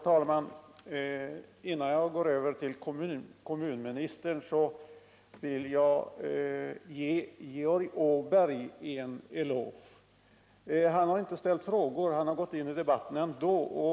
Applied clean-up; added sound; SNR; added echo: none; none; none; none.